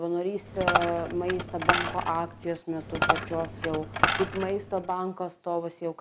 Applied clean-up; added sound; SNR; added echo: none; Coin (dropping); -1 dB; none.